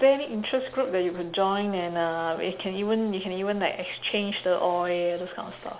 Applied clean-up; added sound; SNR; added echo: none; none; none; none.